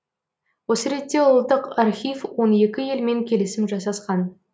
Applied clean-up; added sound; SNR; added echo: none; none; none; none.